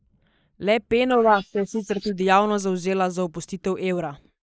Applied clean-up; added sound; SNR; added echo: neural mask model Resemble Enhance denoiser.